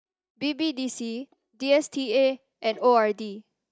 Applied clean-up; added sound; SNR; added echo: neural mask model DeepFilterNet 3.